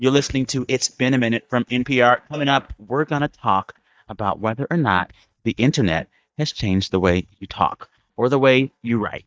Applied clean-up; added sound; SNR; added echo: neural mask model DeepFilterNet 3.